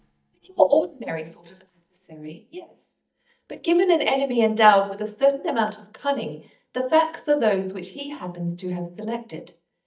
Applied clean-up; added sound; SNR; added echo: neural mask model DeepFilterNet 3.